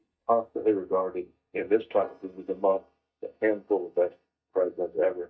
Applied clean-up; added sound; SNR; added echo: neural mask model DeepFilterNet 3.